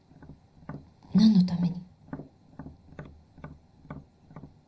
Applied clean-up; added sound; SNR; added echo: none; Tap; 16 dB; reverberation time 0.5 s.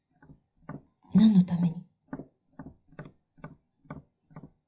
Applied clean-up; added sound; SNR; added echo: classical method WPE with log-MMSE.